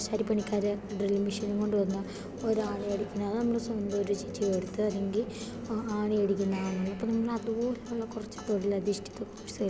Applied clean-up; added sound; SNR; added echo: none; Acoustic guitar; 19 dB; none.